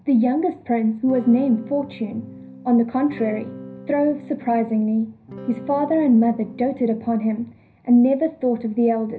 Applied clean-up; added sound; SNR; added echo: none; Electric guitar / Strum; 17 dB; reverberation time 0.4 s.